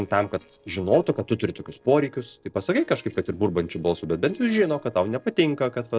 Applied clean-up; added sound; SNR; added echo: neural separator model SepFormer DNS4.